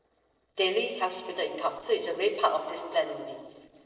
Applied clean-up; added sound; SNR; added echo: neural separator model SepFormer DNS4.